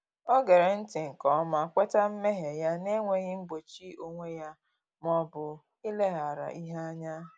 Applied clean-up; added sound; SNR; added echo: none; none; none; none.